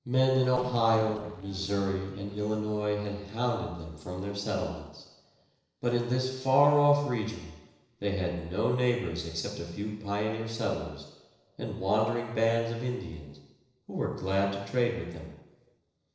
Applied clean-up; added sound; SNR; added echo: neural separator model SepFormer DNS4.